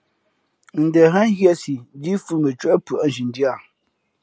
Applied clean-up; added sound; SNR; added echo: none; none; none; none.